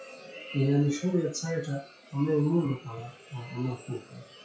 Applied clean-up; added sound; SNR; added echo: classical method WPE with log-MMSE.